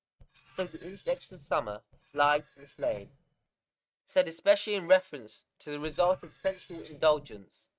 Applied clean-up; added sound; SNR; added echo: neural mask model RNNoise.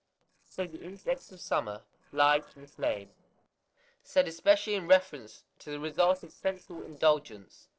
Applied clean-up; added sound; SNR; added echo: neural separator model SepFormer DNS4.